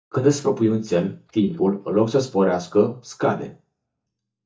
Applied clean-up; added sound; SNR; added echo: neural mask model DeepFilterNet 3.